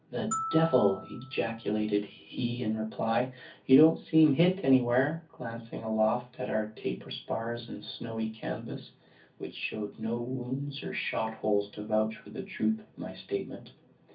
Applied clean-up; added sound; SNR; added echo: none; Glockenspiel; 12 dB; reverberation time 0.3 s.